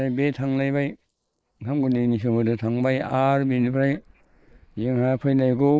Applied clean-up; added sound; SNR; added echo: neural mask model Resemble Enhance denoiser.